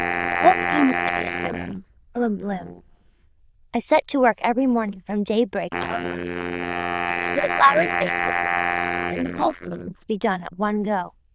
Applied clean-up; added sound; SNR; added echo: neural diffusion model UNIVERSE++.